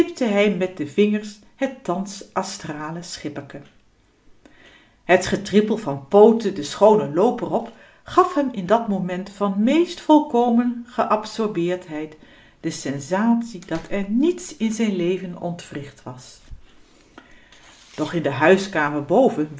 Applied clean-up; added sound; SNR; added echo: none; Clapping; 15 dB; none.